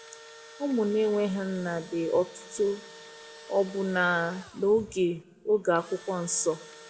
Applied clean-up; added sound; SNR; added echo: none; Engine / Drill; 20 dB; reverberation time 1.7 s.